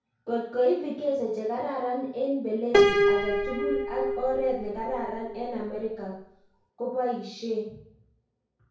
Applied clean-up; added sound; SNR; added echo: none; Piano; -3 dB; reverberation time 0.6 s.